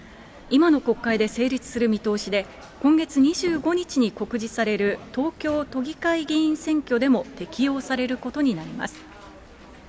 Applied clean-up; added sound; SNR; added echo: none; none; none; none.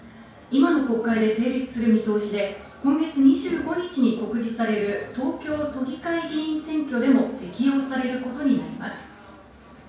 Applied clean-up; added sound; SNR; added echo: none; none; none; reverberation time 0.5 s.